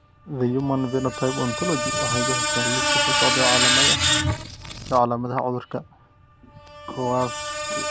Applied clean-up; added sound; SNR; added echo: none; Screech; -3 dB; none.